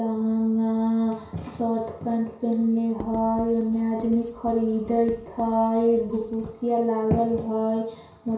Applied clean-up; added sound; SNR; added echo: none; Writing; 18 dB; reverberation time 0.6 s.